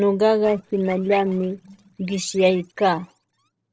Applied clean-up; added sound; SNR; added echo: neural separator model SepFormer DNS4.